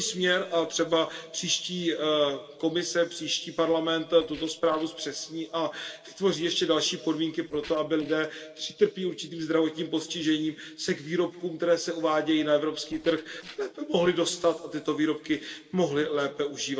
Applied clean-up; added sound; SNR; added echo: neural separator model SepFormer DNS4.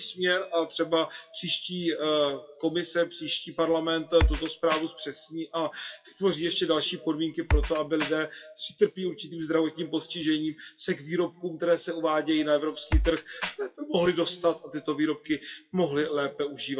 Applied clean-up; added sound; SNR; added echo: classical method WPE with log-MMSE.